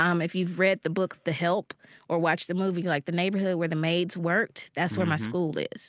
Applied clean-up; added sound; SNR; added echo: none; none; none; none.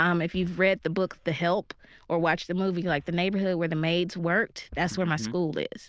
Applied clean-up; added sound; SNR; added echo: neural diffusion model UNIVERSE++.